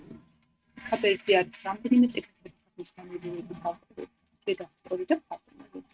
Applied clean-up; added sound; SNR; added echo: neural mask model RNNoise.